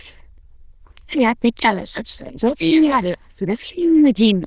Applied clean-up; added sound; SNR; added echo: neural diffusion model UNIVERSE++.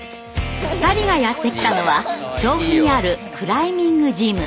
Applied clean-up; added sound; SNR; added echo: none; Brass instrument; 18 dB; none.